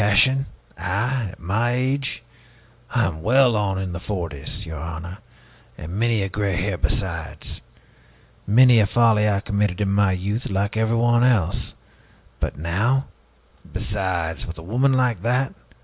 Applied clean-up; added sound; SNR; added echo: none; none; none; none.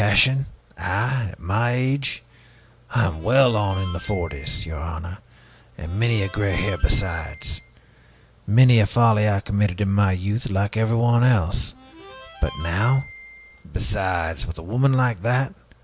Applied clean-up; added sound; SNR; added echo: none; Harmonica; 19 dB; none.